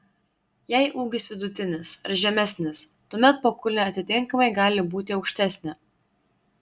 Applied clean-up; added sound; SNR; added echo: none; none; none; none.